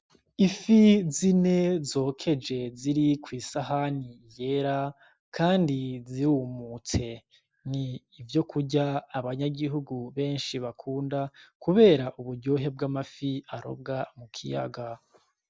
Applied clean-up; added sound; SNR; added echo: none; none; none; none.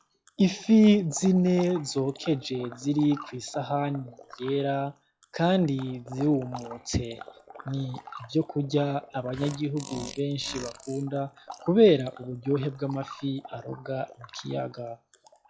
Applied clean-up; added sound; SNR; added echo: classical method log-MMSE.